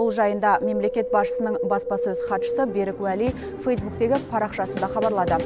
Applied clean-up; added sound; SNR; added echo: none; Wind; 5 dB; none.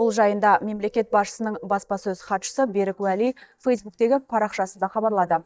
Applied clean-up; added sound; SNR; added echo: neural mask model DeepFilterNet 3.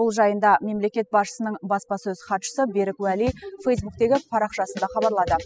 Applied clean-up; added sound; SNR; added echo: classical method spectral subtraction.